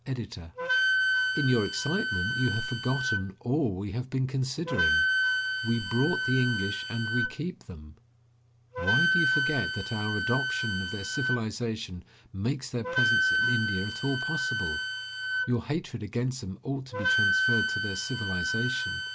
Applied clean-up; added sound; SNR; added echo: none; Wind instrument, woodwind instrument; -1 dB; none.